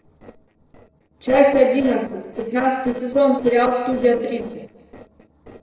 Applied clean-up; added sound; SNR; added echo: neural separator model SepFormer DNS4.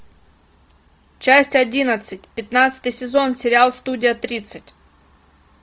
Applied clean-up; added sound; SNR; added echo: none; none; none; none.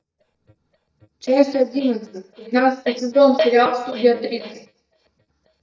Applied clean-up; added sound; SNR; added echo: neural mask model DeepFilterNet 3.